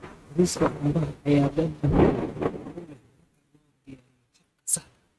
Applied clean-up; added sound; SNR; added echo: neural mask model RNNoise.